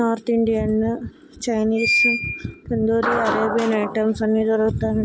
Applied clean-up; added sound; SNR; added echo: none; none; none; none.